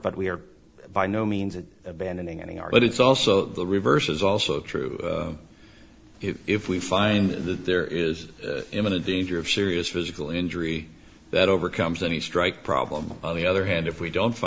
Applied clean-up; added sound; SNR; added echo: none; none; none; none.